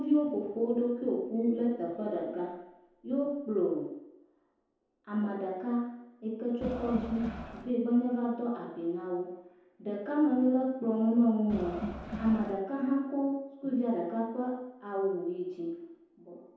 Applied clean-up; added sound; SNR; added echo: none; Crowd; 7 dB; reverberation time 0.9 s.